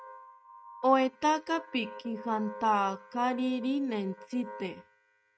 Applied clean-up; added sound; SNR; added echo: neural mask model RNNoise.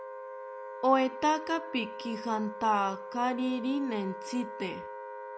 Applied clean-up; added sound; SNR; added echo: none; Wind instrument, woodwind instrument; 10 dB; none.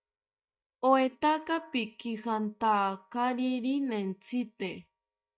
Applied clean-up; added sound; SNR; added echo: neural mask model DeepFilterNet 3.